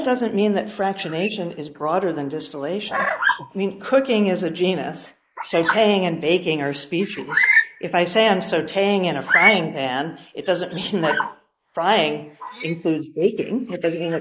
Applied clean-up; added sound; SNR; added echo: neural mask model Resemble Enhance denoiser.